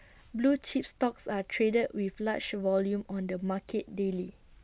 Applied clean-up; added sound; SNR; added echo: none; none; none; none.